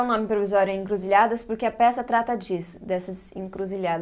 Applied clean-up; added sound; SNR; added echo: none; none; none; none.